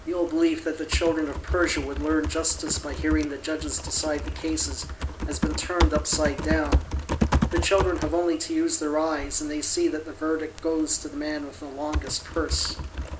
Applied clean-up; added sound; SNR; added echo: none; Typing; 3 dB; none.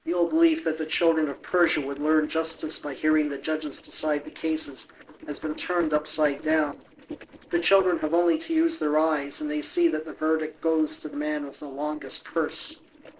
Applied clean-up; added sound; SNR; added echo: neural separator model SepFormer DNS4.